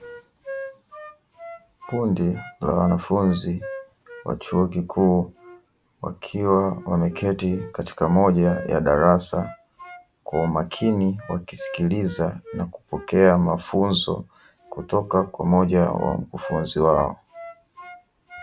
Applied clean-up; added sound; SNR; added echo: none; Wind instrument, woodwind instrument; 18 dB; none.